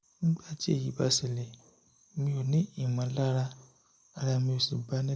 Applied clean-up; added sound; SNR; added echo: none; none; none; none.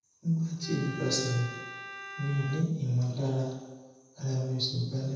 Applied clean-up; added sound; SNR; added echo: none; Bowed string instrument; 13 dB; reverberation time 1.0 s.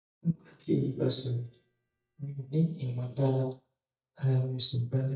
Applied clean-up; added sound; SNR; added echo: neural mask model DeepFilterNet 3.